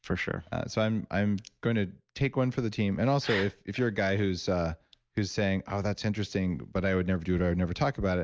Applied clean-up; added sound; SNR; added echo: none; none; none; none.